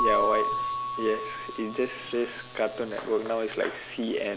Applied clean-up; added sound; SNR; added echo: none; Keyboard (musical) / Bell; 3 dB; none.